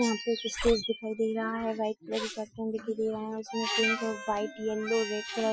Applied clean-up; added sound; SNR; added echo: classical method Wiener filter.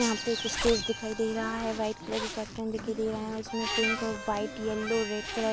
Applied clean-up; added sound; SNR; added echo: none; Harmonica + Zipper (clothing); 6 dB; none.